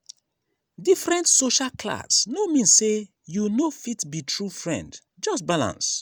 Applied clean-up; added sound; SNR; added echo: none; none; none; none.